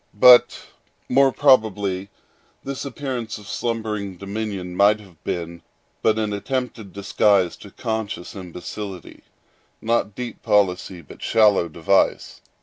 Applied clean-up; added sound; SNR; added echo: none; none; none; none.